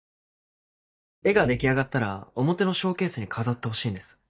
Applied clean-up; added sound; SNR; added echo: neural mask model DeepFilterNet 3.